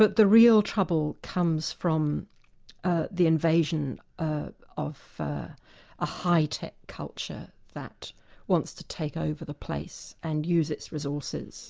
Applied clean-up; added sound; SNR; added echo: none; none; none; none.